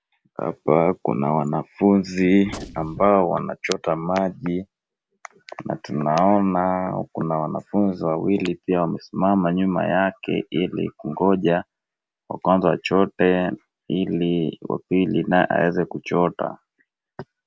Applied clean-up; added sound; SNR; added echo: none; Gunshot, gunfire; 14 dB; none.